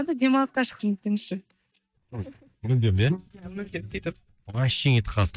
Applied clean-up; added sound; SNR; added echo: neural mask model DeepFilterNet 3.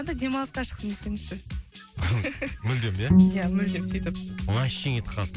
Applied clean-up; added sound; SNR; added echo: none; Bowed string instrument; -4 dB; none.